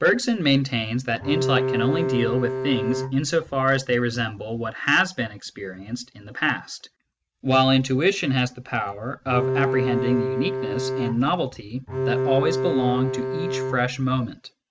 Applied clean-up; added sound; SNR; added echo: none; Bowed string instrument; 2 dB; none.